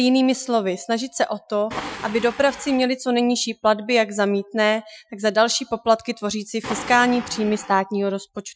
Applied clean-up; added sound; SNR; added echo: classical method Wiener filter.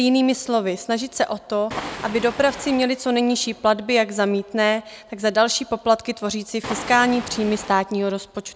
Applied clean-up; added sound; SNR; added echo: none; Waves, surf; 12 dB; none.